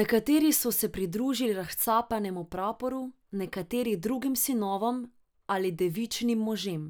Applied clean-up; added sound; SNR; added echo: none; none; none; none.